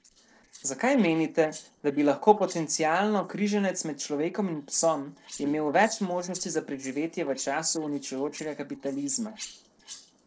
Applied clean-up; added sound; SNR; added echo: neural separator model SepFormer DNS4.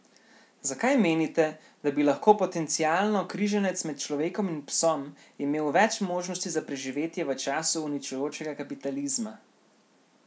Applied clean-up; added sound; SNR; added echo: none; none; none; none.